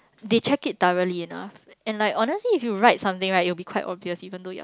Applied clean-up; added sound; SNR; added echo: none; none; none; none.